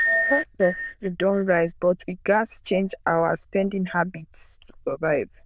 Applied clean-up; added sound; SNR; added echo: neural diffusion model UNIVERSE++.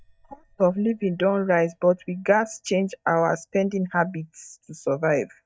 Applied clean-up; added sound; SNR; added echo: neural mask model DeepFilterNet 3.